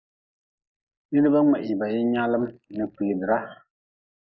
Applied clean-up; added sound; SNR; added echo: neural mask model Resemble Enhance denoiser.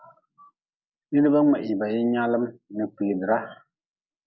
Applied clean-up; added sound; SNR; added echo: none; none; none; none.